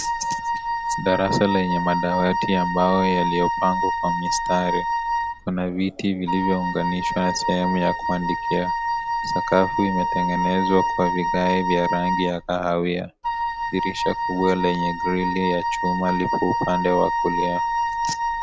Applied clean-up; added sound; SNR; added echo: none; Wind instrument, woodwind instrument; 1 dB; none.